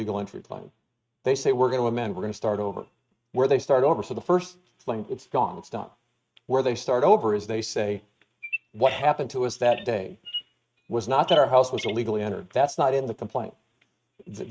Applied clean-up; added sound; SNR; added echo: neural mask model RNNoise.